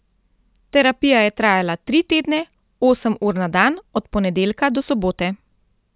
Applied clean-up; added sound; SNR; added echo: none; none; none; none.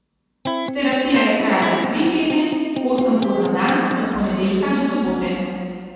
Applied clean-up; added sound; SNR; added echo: none; Electric guitar; 6 dB; reverberation time 2.1 s.